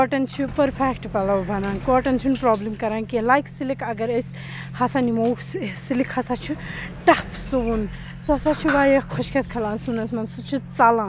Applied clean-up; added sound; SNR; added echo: none; Sliding door; 15 dB; none.